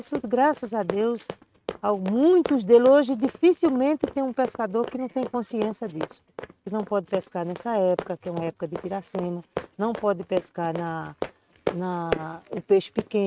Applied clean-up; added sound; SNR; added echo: neural mask model RNNoise.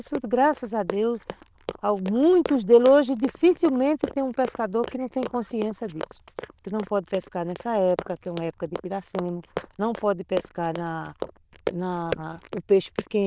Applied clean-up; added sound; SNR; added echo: neural diffusion model UNIVERSE++.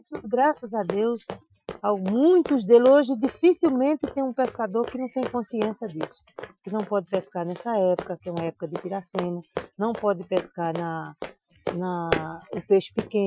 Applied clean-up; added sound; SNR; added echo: classical method Wiener filter.